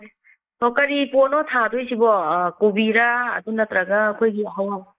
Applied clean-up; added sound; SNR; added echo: neural mask model Resemble Enhance denoiser.